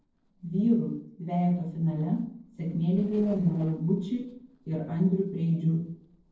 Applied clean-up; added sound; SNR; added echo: neural separator model SepFormer DNS4.